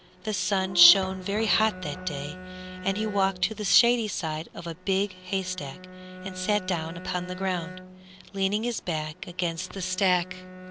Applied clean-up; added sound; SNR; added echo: none; Bowed string instrument + Squeak / Thump, thud; 13 dB; none.